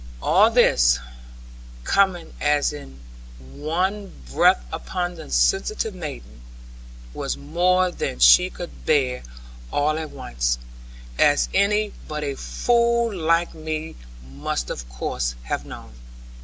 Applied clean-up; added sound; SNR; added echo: none; none; none; none.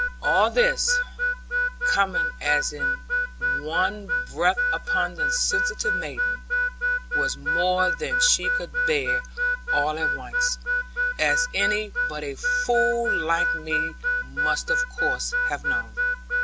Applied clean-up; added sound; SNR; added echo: none; Harmonica; -2 dB; none.